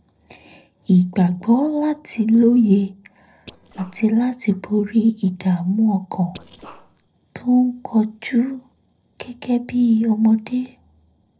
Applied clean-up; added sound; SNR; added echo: neural separator model SepFormer DNS4.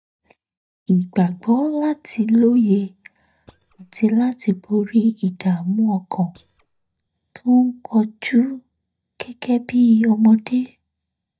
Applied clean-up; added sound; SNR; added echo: neural mask model DeepFilterNet 3.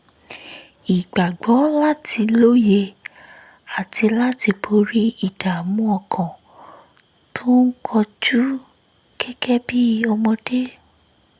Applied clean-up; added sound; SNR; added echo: none; none; none; none.